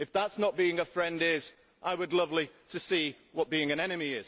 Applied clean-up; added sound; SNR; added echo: none; none; none; none.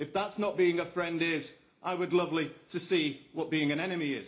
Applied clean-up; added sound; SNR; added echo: none; none; none; reverberation time 0.4 s.